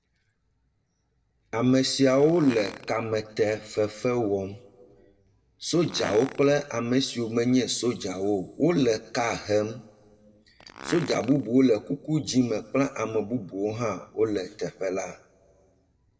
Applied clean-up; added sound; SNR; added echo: neural separator model SepFormer DNS4.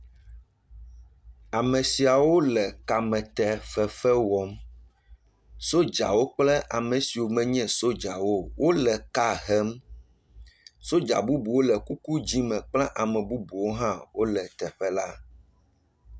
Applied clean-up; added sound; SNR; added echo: none; none; none; none.